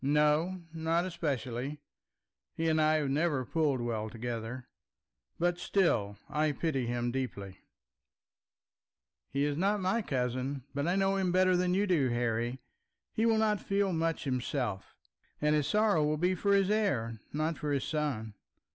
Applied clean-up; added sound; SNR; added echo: none; none; none; none.